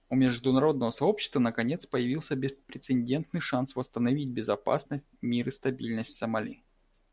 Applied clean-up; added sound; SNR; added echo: none; none; none; none.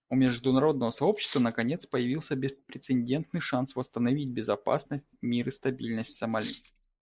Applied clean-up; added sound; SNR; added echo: neural mask model Resemble Enhance denoiser.